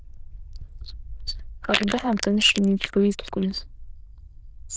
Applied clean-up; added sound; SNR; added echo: neural diffusion model UNIVERSE++.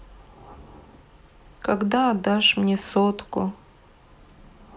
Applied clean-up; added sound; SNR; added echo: none; none; none; none.